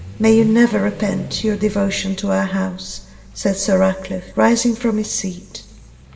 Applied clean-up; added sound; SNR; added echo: none; Accelerating, revving, vroom / Vehicle; 17 dB; reverberation time 2.6 s.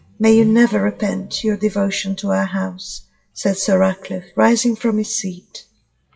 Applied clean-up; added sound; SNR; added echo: classical method WPE with log-MMSE.